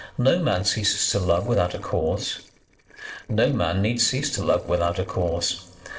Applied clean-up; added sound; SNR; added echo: neural separator model SepFormer DNS4.